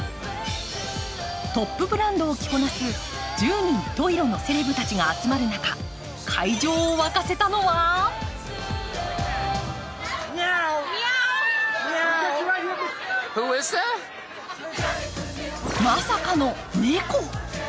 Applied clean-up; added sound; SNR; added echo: none; none; none; none.